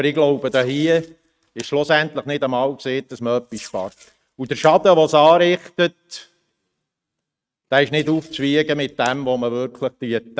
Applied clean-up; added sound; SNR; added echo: neural mask model RNNoise.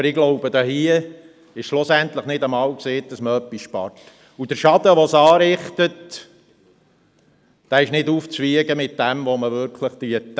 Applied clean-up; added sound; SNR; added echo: none; none; none; none.